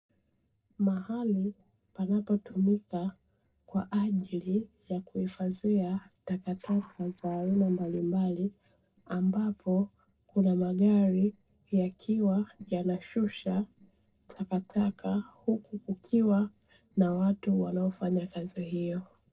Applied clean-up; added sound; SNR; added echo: neural separator model SepFormer DNS4.